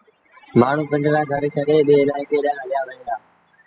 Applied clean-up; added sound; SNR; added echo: classical method spectral subtraction.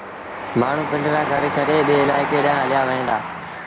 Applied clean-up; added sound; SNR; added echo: none; Train; 4 dB; none.